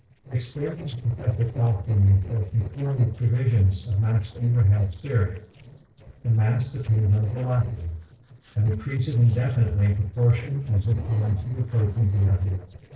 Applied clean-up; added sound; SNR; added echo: neural separator model SepFormer DNS4.